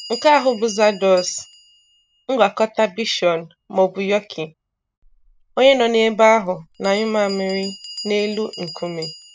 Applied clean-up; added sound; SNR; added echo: none; Bell; 19 dB; none.